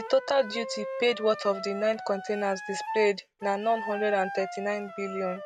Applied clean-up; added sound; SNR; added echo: none; Wind instrument, woodwind instrument; 10 dB; none.